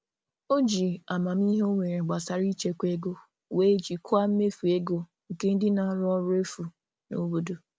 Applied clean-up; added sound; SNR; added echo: none; none; none; none.